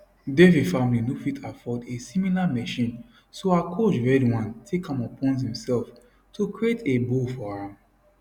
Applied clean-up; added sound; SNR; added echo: none; none; none; none.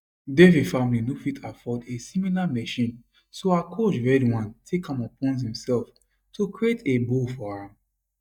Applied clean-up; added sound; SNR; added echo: neural mask model DeepFilterNet 3.